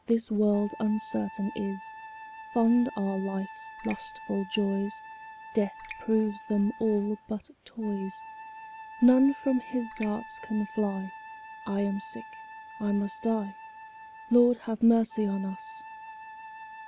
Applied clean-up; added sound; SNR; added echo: none; Wind instrument, woodwind instrument + Raindrop; 16 dB; none.